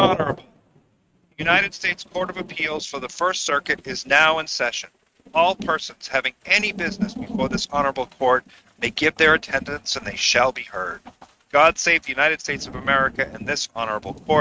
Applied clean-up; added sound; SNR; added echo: neural mask model RNNoise.